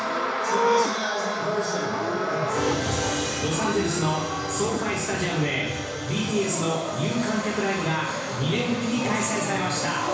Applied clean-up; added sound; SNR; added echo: none; Livestock, farm animals, working animals; 8 dB; reverberation time 1.1 s.